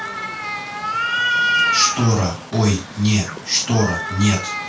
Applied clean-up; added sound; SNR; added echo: none; Cat; 2 dB; reverberation time 0.2 s.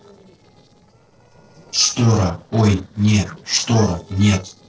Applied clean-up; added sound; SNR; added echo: neural separator model SepFormer DNS4.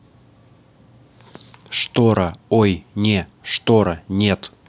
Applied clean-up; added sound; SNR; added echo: none; none; none; none.